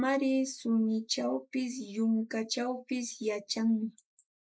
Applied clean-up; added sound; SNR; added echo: neural mask model Resemble Enhance denoiser.